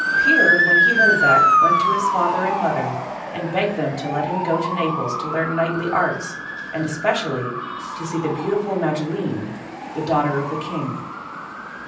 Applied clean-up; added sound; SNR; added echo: none; Motor vehicle (road) / Siren; -2 dB; reverberation time 0.6 s.